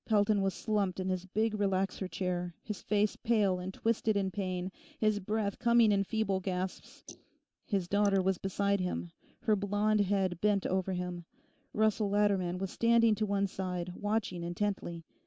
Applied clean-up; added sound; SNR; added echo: neural mask model Resemble Enhance denoiser.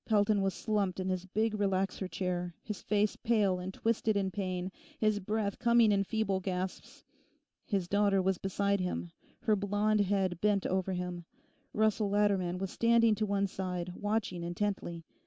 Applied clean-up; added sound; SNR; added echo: none; none; none; none.